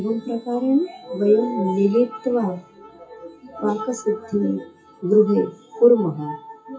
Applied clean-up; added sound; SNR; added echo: classical method WPE with log-MMSE.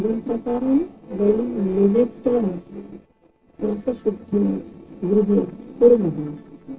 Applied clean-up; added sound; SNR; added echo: neural separator model SepFormer DNS4.